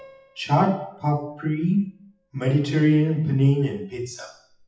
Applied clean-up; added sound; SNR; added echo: classical method WPE with log-MMSE.